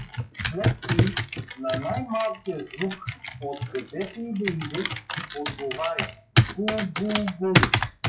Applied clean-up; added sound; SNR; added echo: classical method WPE with log-MMSE.